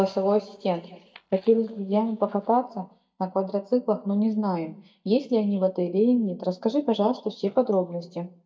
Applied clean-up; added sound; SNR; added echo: neural mask model DeepFilterNet 3.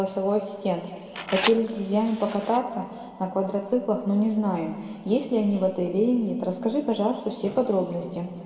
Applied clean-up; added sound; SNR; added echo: none; Fire; 8 dB; reverberation time 2.2 s.